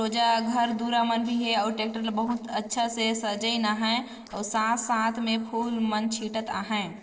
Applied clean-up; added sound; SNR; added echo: neural separator model SepFormer DNS4.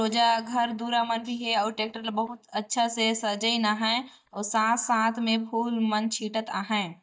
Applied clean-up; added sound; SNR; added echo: neural mask model DeepFilterNet 3.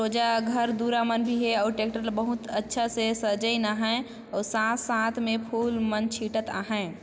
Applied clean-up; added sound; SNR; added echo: none; none; none; none.